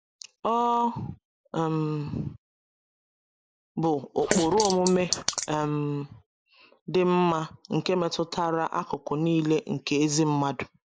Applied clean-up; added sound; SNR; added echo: neural mask model Resemble Enhance denoiser.